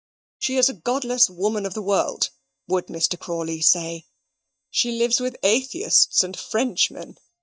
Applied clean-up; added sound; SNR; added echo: neural mask model DeepFilterNet 3.